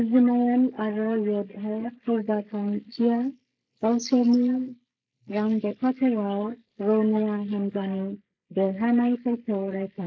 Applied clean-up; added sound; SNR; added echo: neural mask model Resemble Enhance denoiser.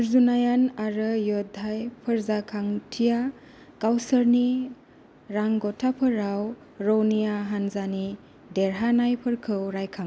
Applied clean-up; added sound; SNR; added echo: none; none; none; none.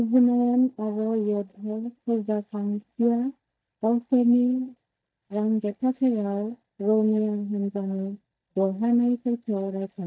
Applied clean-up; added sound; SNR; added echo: neural mask model DeepFilterNet 3.